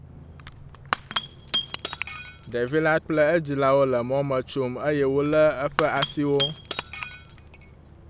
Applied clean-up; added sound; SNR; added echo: none; Shatter / Crushing; 10 dB; none.